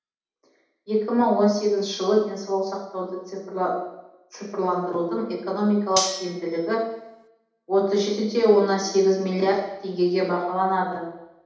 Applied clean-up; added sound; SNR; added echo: none; Cutlery, silverware; 8 dB; reverberation time 0.8 s.